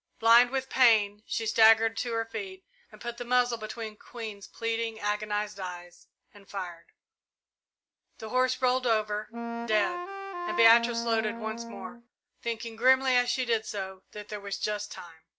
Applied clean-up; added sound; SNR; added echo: none; Wind instrument, woodwind instrument; 5 dB; none.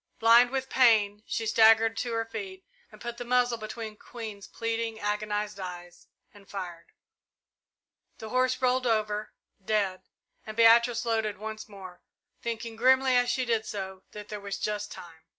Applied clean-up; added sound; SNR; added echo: none; none; none; none.